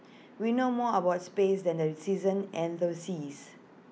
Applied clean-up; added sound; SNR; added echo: none; none; none; none.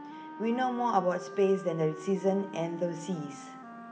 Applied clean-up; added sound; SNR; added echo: none; Wind instrument, woodwind instrument; 14 dB; reverberation time 0.6 s.